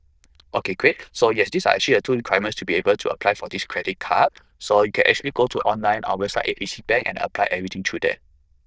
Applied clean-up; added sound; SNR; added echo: neural diffusion model UNIVERSE++.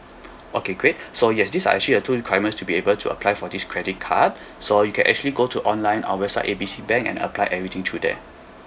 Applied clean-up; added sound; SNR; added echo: none; none; none; none.